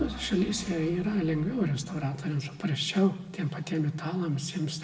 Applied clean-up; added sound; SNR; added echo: none; Engine / Vehicle; 19 dB; reverberation time 0.6 s.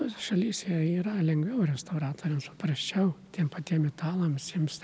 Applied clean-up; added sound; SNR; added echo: none; none; none; none.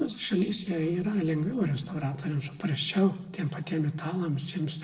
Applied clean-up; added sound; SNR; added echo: neural separator model SepFormer DNS4.